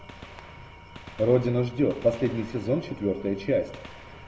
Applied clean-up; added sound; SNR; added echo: none; Engine / Tools + Gunshot, gunfire; 18 dB; none.